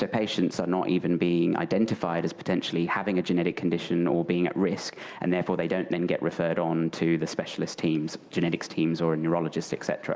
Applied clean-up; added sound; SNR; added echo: none; none; none; none.